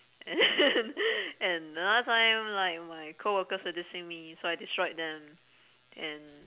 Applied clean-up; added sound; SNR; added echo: none; none; none; none.